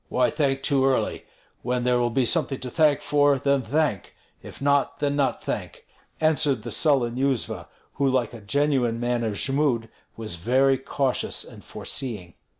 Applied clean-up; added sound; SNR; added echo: none; none; none; none.